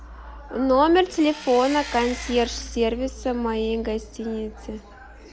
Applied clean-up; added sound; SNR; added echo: none; Engine; 15 dB; none.